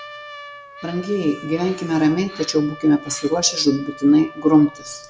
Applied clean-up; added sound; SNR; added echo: none; Trumpet; 18 dB; none.